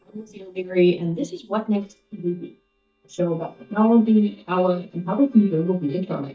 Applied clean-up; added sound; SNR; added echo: neural mask model DeepFilterNet 3.